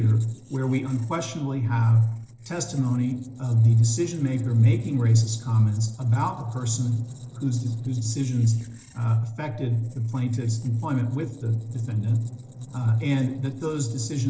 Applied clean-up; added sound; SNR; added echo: neural separator model SepFormer DNS4.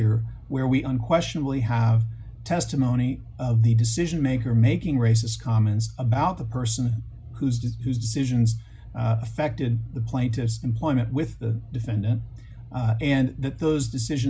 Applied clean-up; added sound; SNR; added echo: none; none; none; none.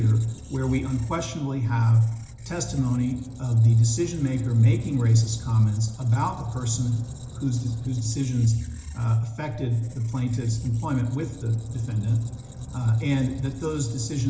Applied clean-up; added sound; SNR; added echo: none; Squeak; 15 dB; reverberation time 0.8 s.